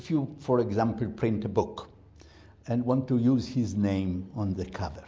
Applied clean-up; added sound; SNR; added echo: none; none; none; none.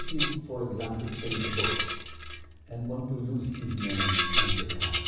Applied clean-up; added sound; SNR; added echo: none; Rattle; -5 dB; reverberation time 1.1 s.